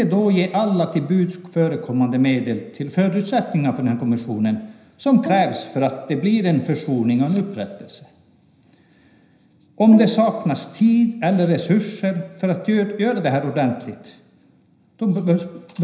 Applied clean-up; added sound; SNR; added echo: none; Bowed string instrument; 16 dB; reverberation time 0.9 s.